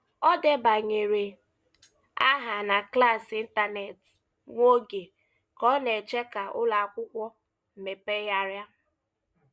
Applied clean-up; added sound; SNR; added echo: none; none; none; none.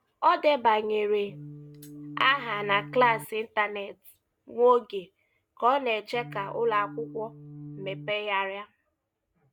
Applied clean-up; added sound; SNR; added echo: none; Organ; 14 dB; none.